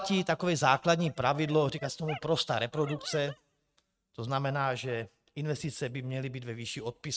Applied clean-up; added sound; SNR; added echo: neural mask model RNNoise.